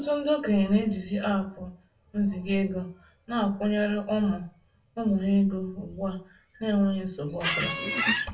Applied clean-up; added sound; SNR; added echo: none; Squeak; 0 dB; reverberation time 0.3 s.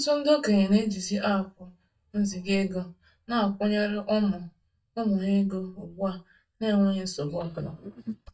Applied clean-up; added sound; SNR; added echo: neural mask model DeepFilterNet 3.